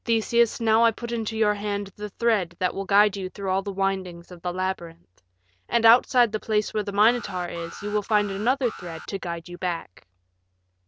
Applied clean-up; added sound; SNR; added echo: none; Alarm; 16 dB; none.